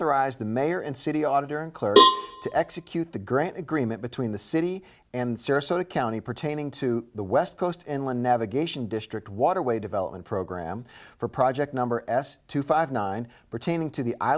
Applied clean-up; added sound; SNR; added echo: none; Cowbell; -4 dB; none.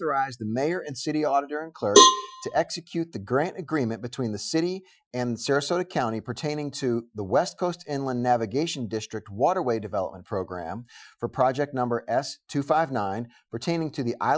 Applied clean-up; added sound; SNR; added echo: classical method Wiener filter.